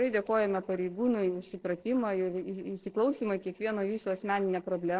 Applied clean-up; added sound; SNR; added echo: neural separator model SepFormer DNS4.